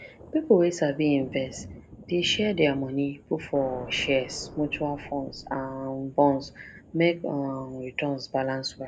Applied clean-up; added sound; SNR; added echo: none; Thunder + Explosion; 18 dB; none.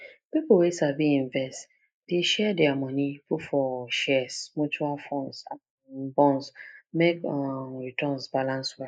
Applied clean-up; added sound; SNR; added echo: neural mask model Resemble Enhance denoiser.